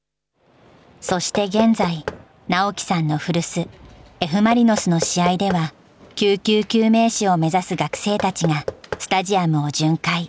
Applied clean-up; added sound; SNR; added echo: none; Knock / Wood; 13 dB; none.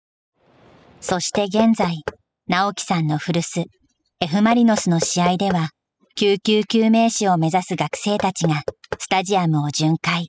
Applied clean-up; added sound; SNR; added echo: classical method spectral subtraction.